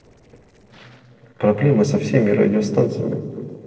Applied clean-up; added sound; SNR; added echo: neural separator model SepFormer DNS4.